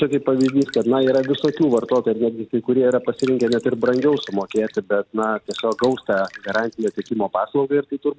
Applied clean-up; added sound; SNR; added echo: none; Drip; 20 dB; none.